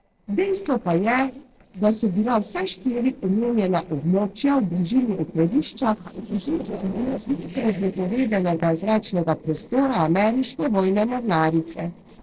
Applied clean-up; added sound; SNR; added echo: neural separator model SepFormer DNS4.